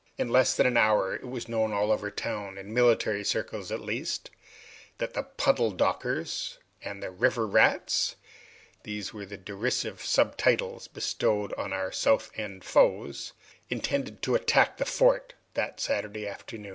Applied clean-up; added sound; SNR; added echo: none; none; none; none.